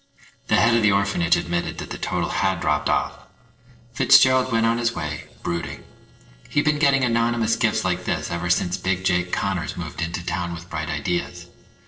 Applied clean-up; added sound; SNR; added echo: neural separator model SepFormer DNS4.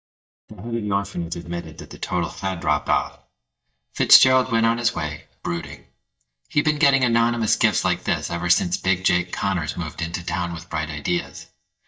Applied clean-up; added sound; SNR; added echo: neural mask model DeepFilterNet 3.